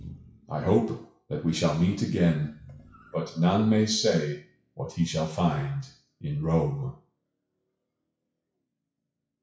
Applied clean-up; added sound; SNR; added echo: classical method WPE with log-MMSE.